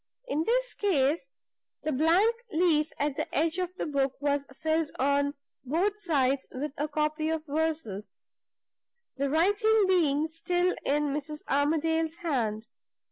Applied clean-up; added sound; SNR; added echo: none; none; none; none.